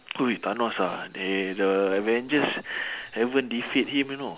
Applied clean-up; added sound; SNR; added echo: none; none; none; none.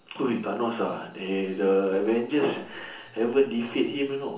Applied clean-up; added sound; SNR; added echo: none; none; none; reverberation time 0.8 s.